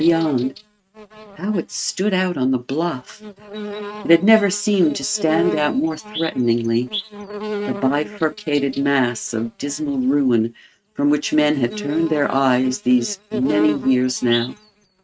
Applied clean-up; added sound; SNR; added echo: neural mask model RNNoise.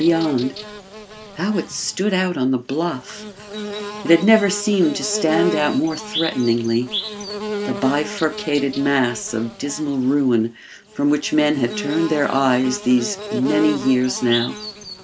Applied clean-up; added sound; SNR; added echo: none; Buzz / Bird; 10 dB; none.